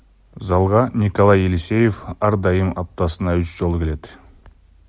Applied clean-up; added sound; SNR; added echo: none; none; none; none.